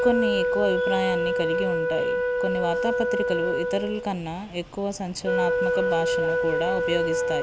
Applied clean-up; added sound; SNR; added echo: none; Wind instrument, woodwind instrument; -4 dB; none.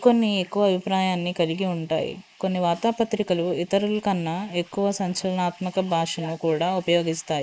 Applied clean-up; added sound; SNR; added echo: neural mask model Resemble Enhance denoiser.